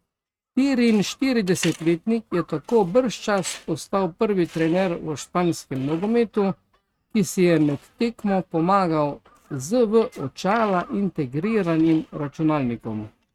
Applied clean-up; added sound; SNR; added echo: neural mask model RNNoise.